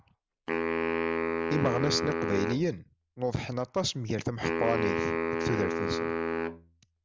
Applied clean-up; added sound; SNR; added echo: none; Wind instrument, woodwind instrument; -1 dB; none.